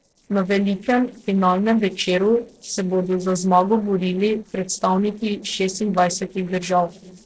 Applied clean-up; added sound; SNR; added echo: neural separator model SepFormer DNS4.